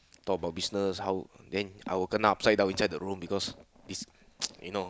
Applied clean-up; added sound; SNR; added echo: none; none; none; none.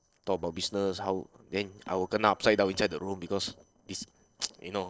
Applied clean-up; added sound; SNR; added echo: neural separator model SepFormer DNS4.